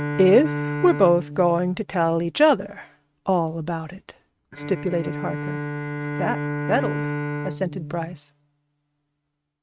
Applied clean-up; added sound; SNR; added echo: neural mask model RNNoise.